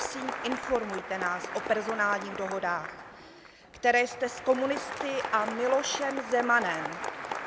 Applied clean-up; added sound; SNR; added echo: none; Applause; 7 dB; none.